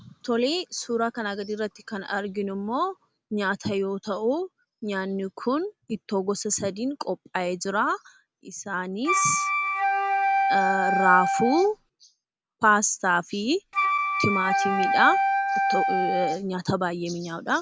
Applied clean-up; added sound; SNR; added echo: none; Wind instrument, woodwind instrument; -3 dB; none.